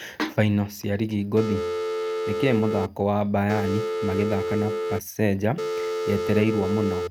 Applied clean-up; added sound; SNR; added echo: neural mask model RNNoise.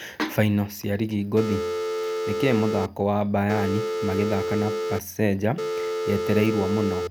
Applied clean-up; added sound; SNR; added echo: none; Telephone; 2 dB; none.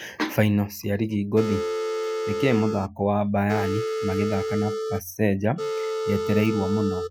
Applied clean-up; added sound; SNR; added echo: classical method Wiener filter.